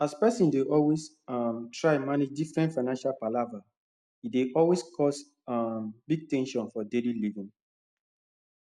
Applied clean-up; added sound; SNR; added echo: none; none; none; none.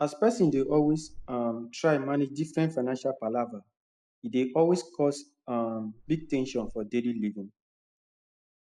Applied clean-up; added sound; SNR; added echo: neural mask model Resemble Enhance denoiser.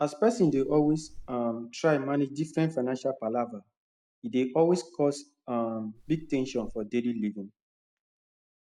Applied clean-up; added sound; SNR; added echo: none; Wind; 17 dB; none.